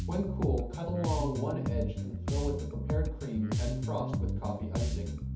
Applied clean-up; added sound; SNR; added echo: none; Bass guitar; -3 dB; reverberation time 0.6 s.